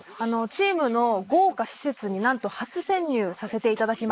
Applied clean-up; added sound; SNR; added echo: neural mask model Resemble Enhance denoiser.